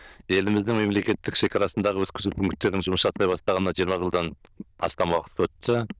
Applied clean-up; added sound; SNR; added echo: neural diffusion model UNIVERSE++.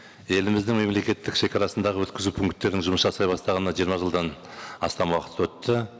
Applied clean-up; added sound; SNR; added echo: none; none; none; none.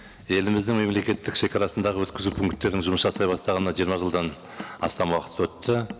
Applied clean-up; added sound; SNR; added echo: none; Car; 19 dB; none.